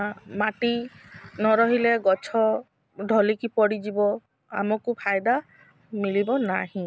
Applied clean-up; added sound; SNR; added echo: none; none; none; none.